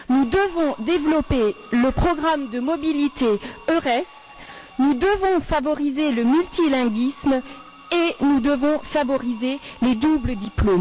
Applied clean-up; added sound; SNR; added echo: none; Alarm; 15 dB; none.